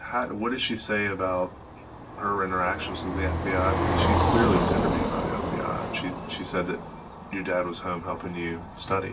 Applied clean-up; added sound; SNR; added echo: none; Car passing by; 0 dB; reverberation time 0.2 s.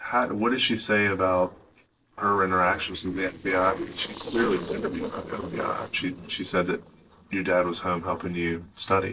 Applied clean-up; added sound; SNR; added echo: neural separator model SepFormer DNS4.